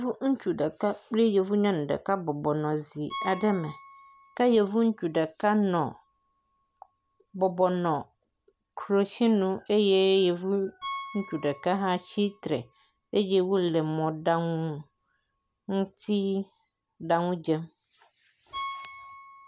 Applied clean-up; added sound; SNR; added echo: none; Piano; 19 dB; none.